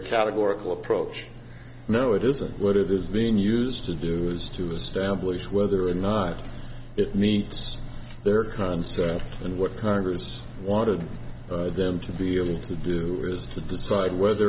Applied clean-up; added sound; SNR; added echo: none; Walk, footsteps; 18 dB; none.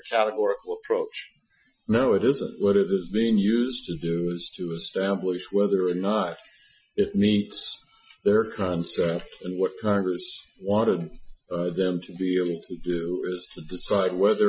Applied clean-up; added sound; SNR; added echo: classical method Wiener filter.